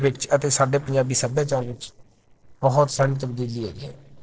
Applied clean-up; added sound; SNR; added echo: neural separator model SepFormer DNS4.